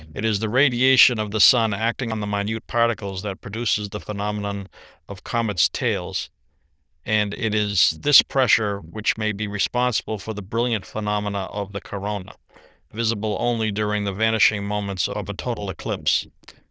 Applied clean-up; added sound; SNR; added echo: neural diffusion model UNIVERSE++.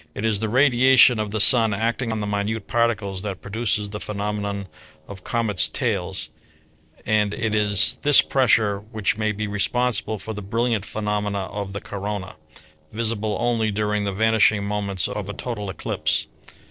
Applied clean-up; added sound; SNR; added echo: neural separator model SepFormer DNS4.